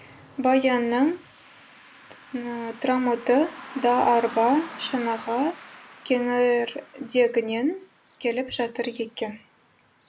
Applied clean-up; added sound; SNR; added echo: none; Car passing by; 20 dB; none.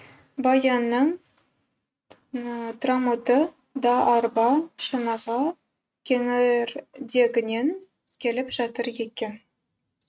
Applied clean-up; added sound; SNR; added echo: neural mask model RNNoise.